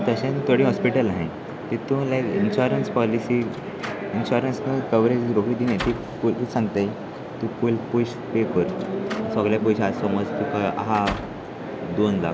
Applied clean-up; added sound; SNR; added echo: none; Slam; 16 dB; none.